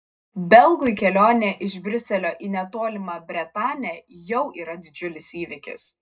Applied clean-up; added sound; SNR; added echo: neural separator model SepFormer DNS4.